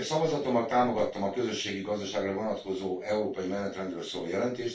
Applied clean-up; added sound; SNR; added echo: none; none; none; reverberation time 0.2 s.